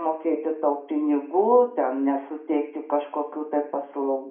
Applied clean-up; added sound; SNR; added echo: none; none; none; reverberation time 0.5 s.